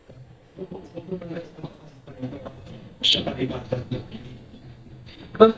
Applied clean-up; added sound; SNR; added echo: neural mask model DeepFilterNet 3.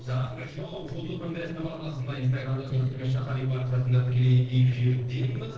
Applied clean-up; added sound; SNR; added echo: neural separator model SepFormer DNS4.